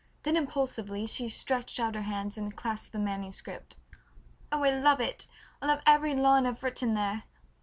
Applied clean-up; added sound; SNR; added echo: none; none; none; none.